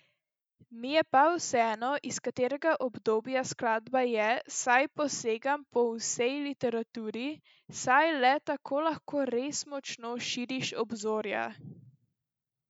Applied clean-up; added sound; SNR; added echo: none; none; none; none.